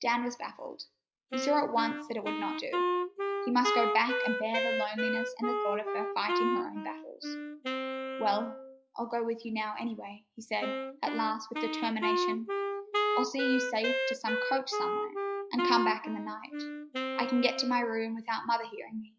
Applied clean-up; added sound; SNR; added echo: classical method log-MMSE.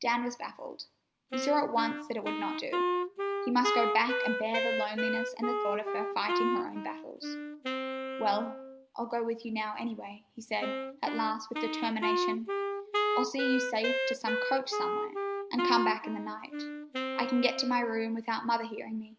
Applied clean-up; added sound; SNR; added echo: none; Wind instrument, woodwind instrument; 1 dB; none.